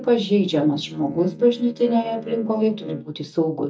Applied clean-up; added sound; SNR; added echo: neural mask model DeepFilterNet 3.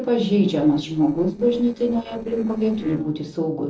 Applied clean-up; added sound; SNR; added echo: neural separator model SepFormer DNS4.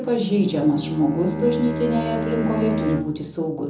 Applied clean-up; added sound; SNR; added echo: none; Bowed string instrument; 5 dB; reverberation time 1.0 s.